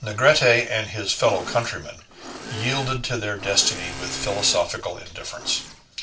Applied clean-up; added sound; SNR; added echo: none; Engine / Mechanisms; 14 dB; reverberation time 0.2 s.